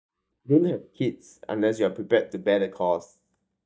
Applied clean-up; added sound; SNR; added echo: neural mask model DeepFilterNet 3.